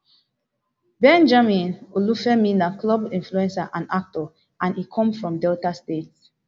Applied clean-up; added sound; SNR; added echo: none; none; none; none.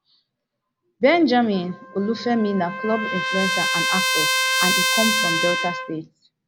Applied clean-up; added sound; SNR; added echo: none; Trumpet; 0 dB; none.